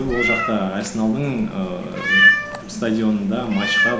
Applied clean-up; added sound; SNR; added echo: none; Meow; -1 dB; none.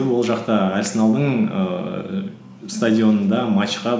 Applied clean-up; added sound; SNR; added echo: none; none; none; none.